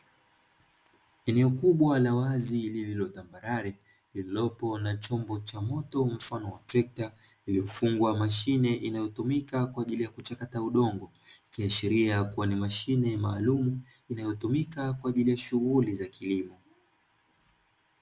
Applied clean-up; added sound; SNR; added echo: none; none; none; none.